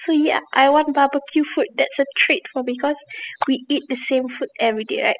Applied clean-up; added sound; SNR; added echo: classical method spectral subtraction.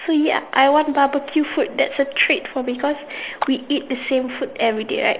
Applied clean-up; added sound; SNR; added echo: neural mask model Resemble Enhance denoiser.